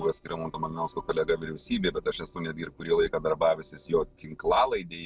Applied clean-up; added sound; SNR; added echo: neural separator model SepFormer DNS4.